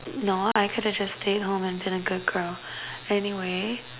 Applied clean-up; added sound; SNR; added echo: none; none; none; none.